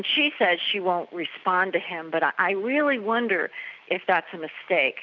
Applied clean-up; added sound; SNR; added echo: none; none; none; none.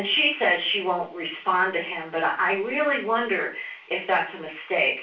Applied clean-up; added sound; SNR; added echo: none; none; none; reverberation time 0.3 s.